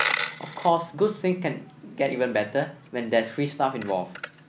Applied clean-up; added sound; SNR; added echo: none; Coin (dropping); 9 dB; none.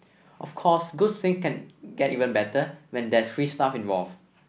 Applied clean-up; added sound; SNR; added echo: none; none; none; none.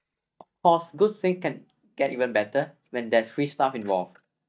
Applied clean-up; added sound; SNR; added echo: neural mask model DeepFilterNet 3.